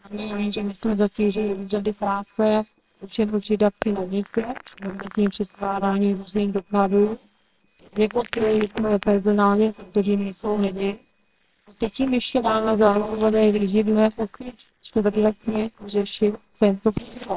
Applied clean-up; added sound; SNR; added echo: neural separator model SepFormer WHAMR!.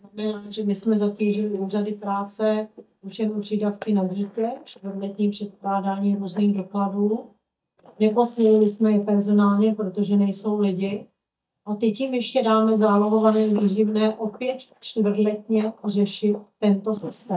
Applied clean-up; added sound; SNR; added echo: neural mask model DeepFilterNet 3.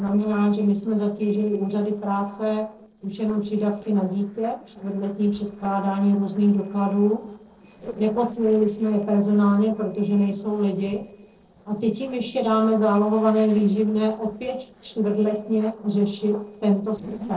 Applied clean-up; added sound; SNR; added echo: neural separator model SepFormer DNS4.